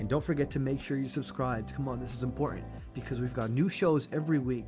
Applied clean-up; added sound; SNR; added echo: none; none; none; none.